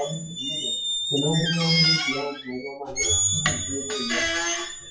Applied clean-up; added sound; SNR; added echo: classical method WPE with log-MMSE.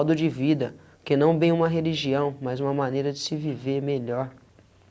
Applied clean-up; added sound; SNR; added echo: none; none; none; none.